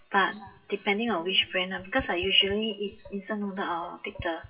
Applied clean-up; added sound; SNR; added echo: classical method WPE with log-MMSE.